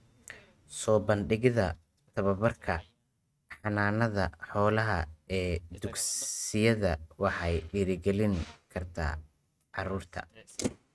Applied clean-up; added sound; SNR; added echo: neural mask model RNNoise.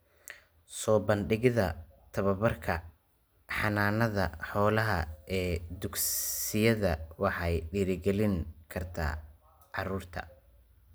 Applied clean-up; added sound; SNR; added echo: none; none; none; none.